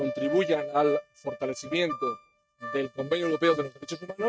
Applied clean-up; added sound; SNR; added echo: neural mask model RNNoise.